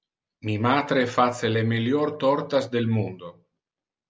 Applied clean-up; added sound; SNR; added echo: none; none; none; none.